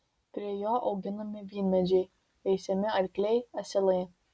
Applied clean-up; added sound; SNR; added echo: none; none; none; none.